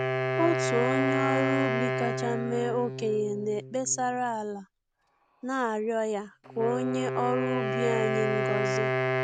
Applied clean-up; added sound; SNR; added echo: none; Wind instrument, woodwind instrument; 0 dB; none.